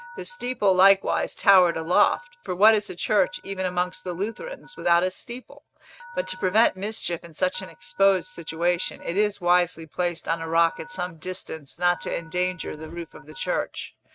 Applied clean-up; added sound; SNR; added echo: neural mask model RNNoise.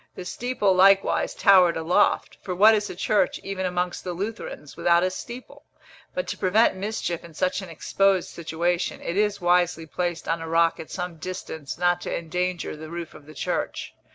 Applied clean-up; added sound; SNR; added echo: none; none; none; none.